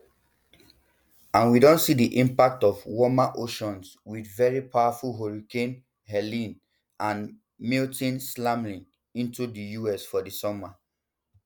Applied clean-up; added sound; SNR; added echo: none; none; none; none.